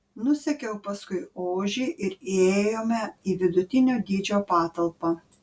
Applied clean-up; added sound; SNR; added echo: none; none; none; none.